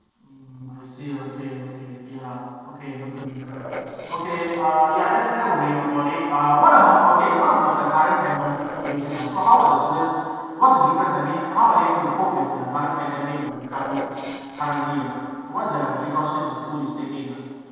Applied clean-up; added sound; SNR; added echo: neural separator model SepFormer DNS4.